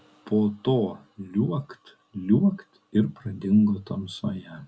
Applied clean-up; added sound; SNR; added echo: none; none; none; none.